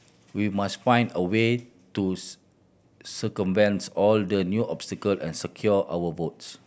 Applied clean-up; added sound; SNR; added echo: none; none; none; none.